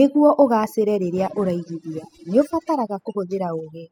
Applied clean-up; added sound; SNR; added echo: classical method spectral subtraction.